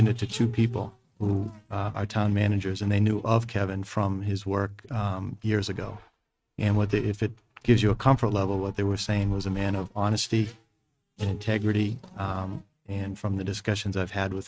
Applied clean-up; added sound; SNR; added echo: neural mask model RNNoise.